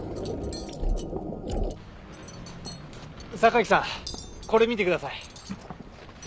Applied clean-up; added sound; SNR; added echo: none; Cutlery, silverware; 19 dB; none.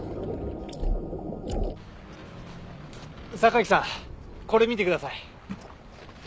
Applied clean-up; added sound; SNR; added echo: none; none; none; none.